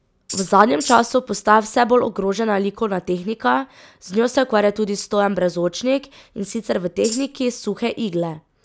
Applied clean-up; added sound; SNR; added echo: none; Tambourine; 12 dB; none.